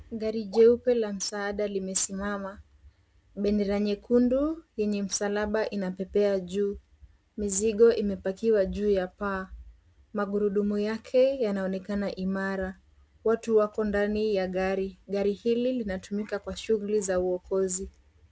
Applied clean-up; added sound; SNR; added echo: none; none; none; none.